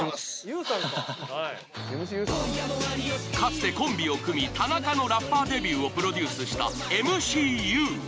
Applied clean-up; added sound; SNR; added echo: none; none; none; none.